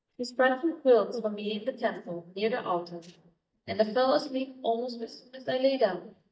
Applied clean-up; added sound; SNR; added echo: neural mask model DeepFilterNet 3.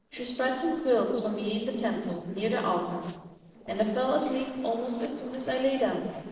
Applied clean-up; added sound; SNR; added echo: neural separator model SepFormer DNS4.